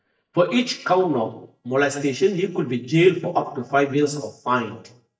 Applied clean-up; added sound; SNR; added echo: neural mask model DeepFilterNet 3.